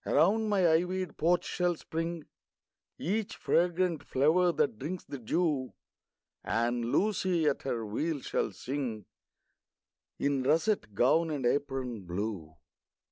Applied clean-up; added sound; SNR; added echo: none; none; none; none.